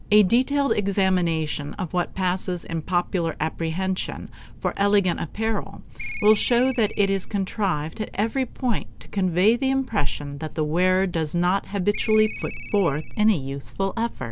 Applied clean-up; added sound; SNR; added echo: none; Ringtone; 7 dB; none.